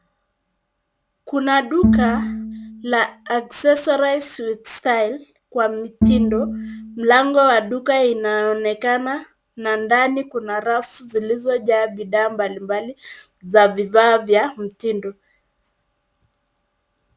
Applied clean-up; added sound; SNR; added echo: none; Bowed string instrument; 2 dB; none.